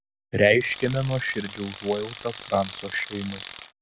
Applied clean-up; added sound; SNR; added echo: none; Tools; 11 dB; none.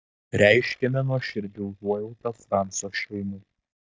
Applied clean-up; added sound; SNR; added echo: neural mask model DeepFilterNet 3.